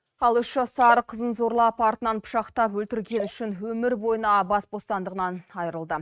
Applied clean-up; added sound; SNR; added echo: neural mask model RNNoise.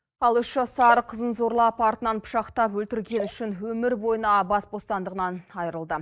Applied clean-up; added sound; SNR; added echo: neural mask model DeepFilterNet 3.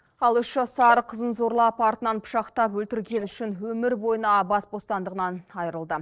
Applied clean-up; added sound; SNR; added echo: neural separator model SepFormer DNS4.